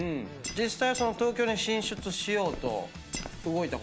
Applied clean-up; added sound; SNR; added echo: none; Walk, footsteps + Shatter; 13 dB; none.